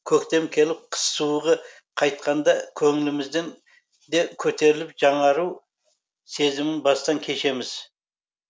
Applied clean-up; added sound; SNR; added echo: none; none; none; none.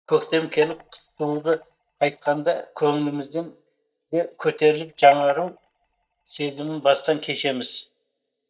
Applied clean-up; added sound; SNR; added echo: neural mask model DeepFilterNet 3.